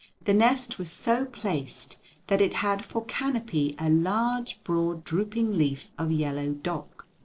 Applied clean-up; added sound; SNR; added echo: neural separator model SepFormer DNS4.